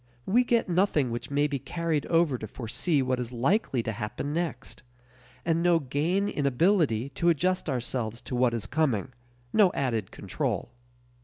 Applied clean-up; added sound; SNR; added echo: none; none; none; none.